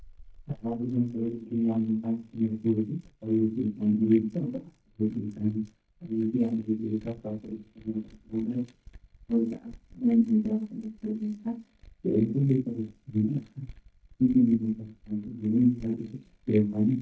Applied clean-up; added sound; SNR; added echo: neural mask model DeepFilterNet 3.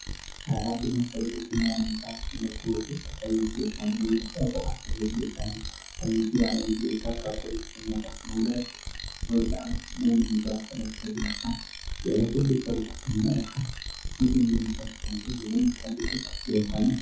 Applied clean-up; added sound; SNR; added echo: classical method WPE with log-MMSE.